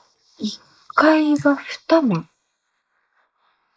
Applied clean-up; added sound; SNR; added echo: neural mask model Resemble Enhance denoiser.